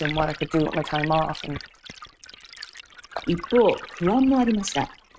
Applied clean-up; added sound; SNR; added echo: neural mask model RNNoise.